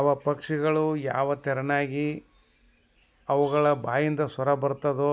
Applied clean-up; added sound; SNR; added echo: none; none; none; none.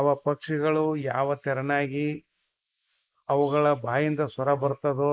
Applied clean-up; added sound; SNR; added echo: neural mask model Resemble Enhance denoiser.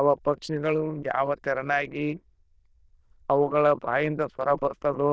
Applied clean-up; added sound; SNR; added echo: neural diffusion model UNIVERSE++.